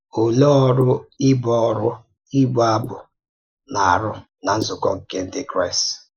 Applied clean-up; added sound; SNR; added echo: neural mask model Resemble Enhance denoiser.